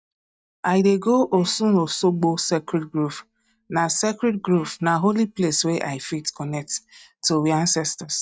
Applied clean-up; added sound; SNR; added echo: neural mask model DeepFilterNet 3.